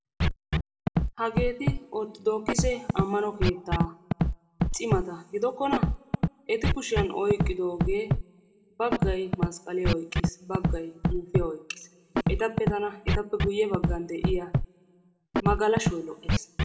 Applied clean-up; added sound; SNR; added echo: none; Scratching (performance technique); -2 dB; reverberation time 1.1 s.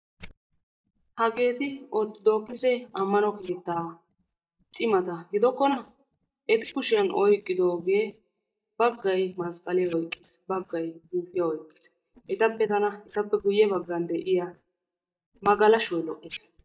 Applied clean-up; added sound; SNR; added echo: neural mask model DeepFilterNet 3.